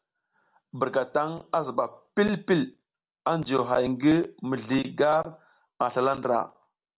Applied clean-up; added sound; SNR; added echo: none; none; none; none.